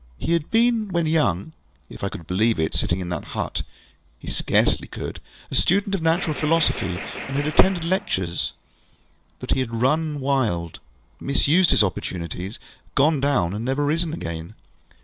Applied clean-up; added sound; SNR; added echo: none; Gunshot, gunfire; 11 dB; none.